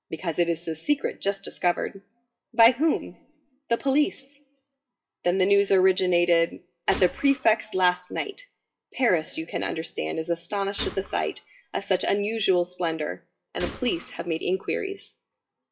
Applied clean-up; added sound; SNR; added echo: classical method WPE with log-MMSE.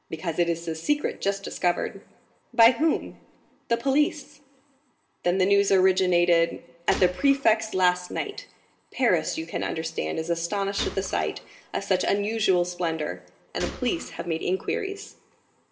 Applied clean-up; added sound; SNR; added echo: none; Gunshot, gunfire; 14 dB; reverberation time 0.7 s.